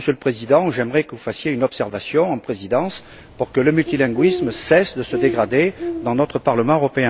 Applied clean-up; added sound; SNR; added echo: none; Bird; 10 dB; none.